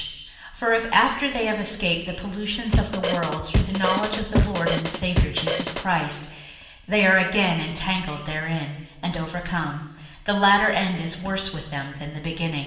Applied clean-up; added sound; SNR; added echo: none; Drum kit; -1 dB; reverberation time 1.1 s.